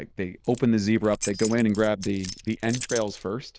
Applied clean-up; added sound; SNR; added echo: neural diffusion model UNIVERSE++.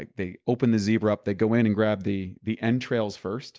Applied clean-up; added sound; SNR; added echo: none; none; none; none.